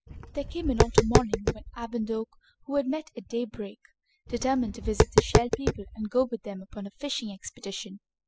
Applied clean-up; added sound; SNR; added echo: classical method spectral subtraction.